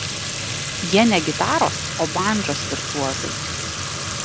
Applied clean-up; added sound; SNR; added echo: none; Fill (with liquid) / Trickle, dribble / Sink (filling or washing); 3 dB; none.